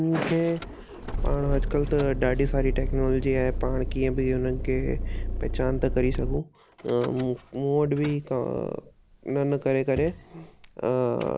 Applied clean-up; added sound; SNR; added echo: none; Idling / Engine starting / Door / Car; 4 dB; none.